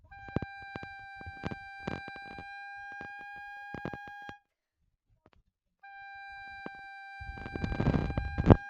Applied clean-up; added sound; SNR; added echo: none; Wind instrument, woodwind instrument; 11 dB; none.